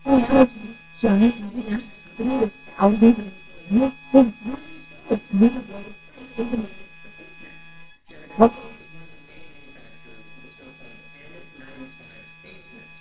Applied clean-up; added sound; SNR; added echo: neural separator model SepFormer WHAMR!.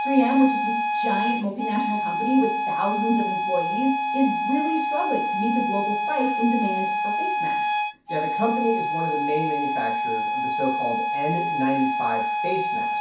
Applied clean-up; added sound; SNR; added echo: none; Harmonica; -1 dB; reverberation time 0.6 s.